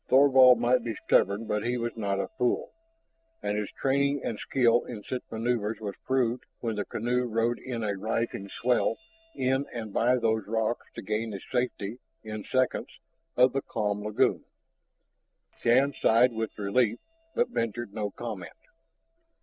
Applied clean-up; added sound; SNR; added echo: neural separator model SepFormer DNS4.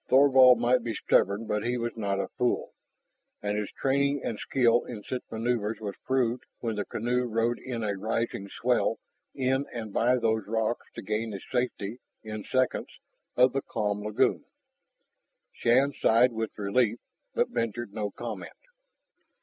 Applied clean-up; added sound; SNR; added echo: none; none; none; none.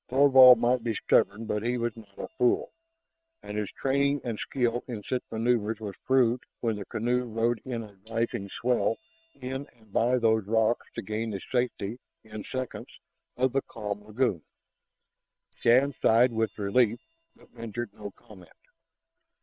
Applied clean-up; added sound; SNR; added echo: neural separator model SepFormer WHAM!.